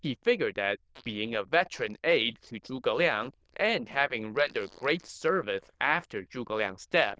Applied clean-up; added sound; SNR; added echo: neural diffusion model UNIVERSE++.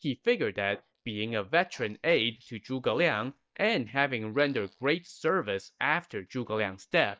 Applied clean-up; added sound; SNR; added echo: neural mask model DeepFilterNet 3.